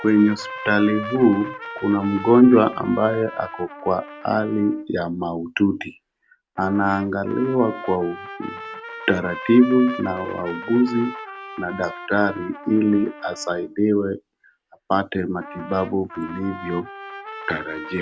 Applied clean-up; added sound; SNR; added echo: none; Trumpet; 14 dB; none.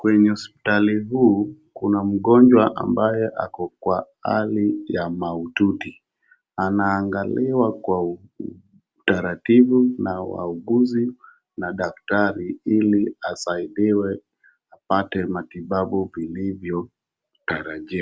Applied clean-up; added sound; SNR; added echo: none; none; none; none.